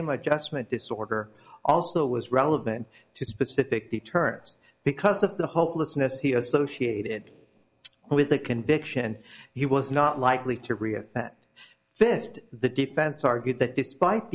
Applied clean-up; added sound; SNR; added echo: none; none; none; none.